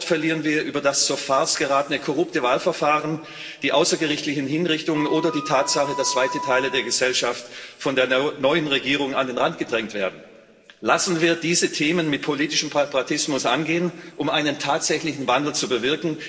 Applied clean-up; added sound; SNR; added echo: none; Wind instrument, woodwind instrument; 9 dB; reverberation time 1.5 s.